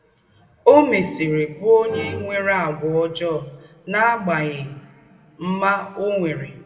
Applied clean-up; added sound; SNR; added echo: none; Musical instrument; 16 dB; reverberation time 1.3 s.